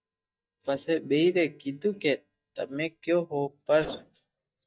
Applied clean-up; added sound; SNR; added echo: neural mask model DeepFilterNet 3.